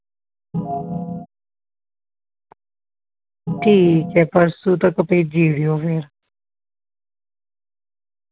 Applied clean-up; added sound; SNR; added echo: none; Organ; 4 dB; none.